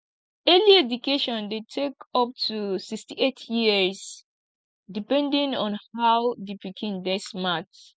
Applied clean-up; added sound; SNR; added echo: none; none; none; none.